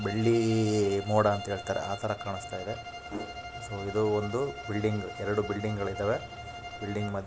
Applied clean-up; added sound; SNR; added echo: none; Bowed string instrument; 12 dB; none.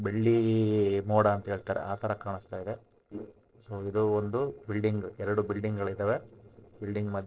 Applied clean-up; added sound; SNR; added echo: neural separator model SepFormer DNS4.